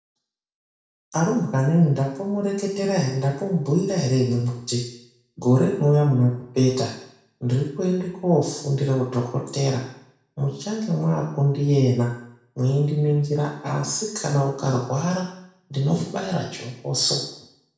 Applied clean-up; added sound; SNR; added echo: none; none; none; reverberation time 0.6 s.